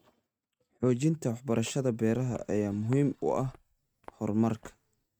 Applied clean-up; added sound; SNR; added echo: neural mask model RNNoise.